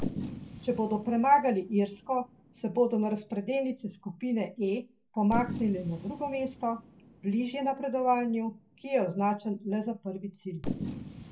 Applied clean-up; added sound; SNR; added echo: none; Fireworks; 12 dB; reverberation time 0.2 s.